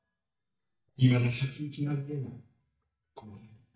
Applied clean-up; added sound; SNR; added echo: neural mask model DeepFilterNet 3.